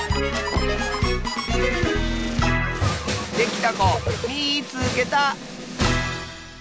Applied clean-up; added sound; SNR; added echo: none; none; none; none.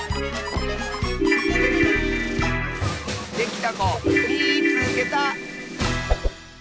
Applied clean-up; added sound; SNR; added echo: none; Whoosh, swoosh, swish + Ringtone / Keyboard (musical); -2 dB; none.